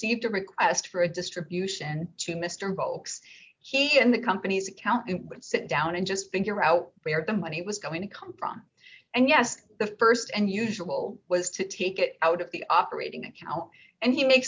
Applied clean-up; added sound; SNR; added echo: none; none; none; none.